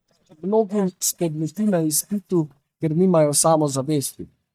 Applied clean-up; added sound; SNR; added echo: neural mask model DeepFilterNet 3.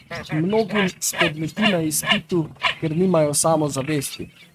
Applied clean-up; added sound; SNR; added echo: neural mask model RNNoise.